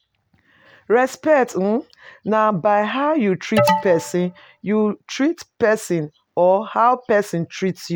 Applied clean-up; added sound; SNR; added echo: none; Alarm; 2 dB; none.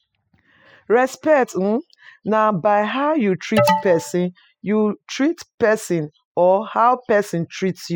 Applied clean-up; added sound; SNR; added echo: classical method spectral subtraction.